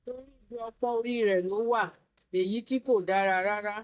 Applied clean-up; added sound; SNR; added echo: neural mask model DeepFilterNet 3.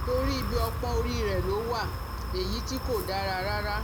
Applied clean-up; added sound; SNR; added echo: none; Wind; 0 dB; none.